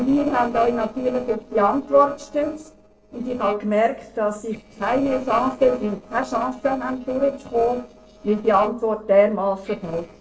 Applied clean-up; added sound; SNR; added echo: neural separator model SepFormer DNS4.